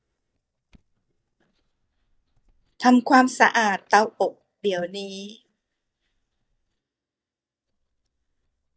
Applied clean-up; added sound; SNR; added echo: neural mask model DeepFilterNet 3.